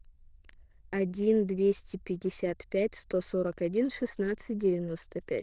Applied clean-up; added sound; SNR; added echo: neural diffusion model UNIVERSE++.